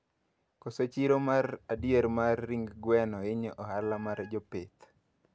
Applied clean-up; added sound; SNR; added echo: none; Wind instrument, woodwind instrument + Bowed string instrument; 19 dB; none.